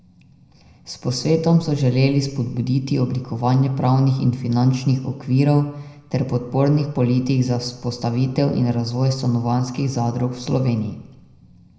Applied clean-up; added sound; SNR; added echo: none; none; none; reverberation time 0.8 s.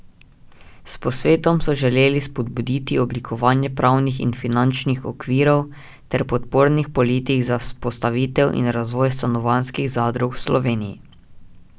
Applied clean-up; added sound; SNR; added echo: none; none; none; none.